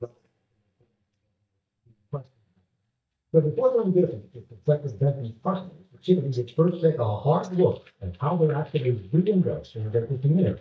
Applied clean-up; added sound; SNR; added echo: neural mask model DeepFilterNet 3.